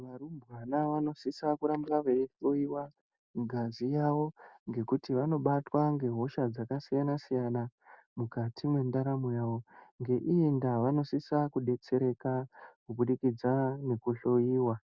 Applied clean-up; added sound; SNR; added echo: none; none; none; none.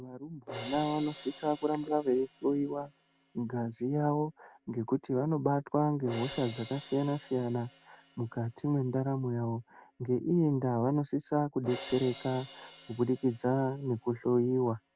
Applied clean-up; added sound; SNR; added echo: none; Crash cymbal; 18 dB; none.